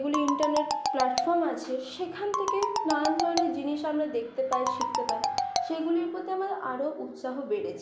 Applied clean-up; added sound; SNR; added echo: none; Marimba, xylophone; 2 dB; none.